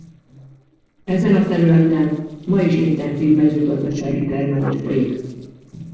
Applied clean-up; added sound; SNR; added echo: neural separator model SepFormer DNS4.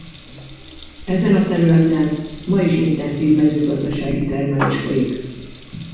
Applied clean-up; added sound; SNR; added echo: none; Water tap, faucet / Liquid; 15 dB; reverberation time 1.2 s.